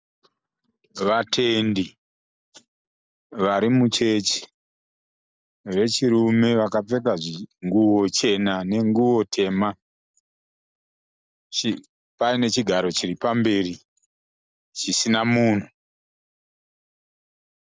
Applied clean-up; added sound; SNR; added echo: none; none; none; none.